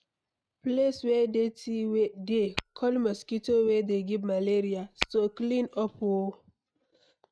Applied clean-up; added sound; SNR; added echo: neural mask model RNNoise.